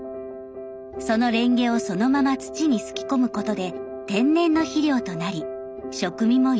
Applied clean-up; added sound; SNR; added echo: none; none; none; none.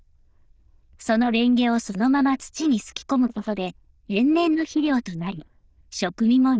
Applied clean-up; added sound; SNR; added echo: neural diffusion model UNIVERSE++.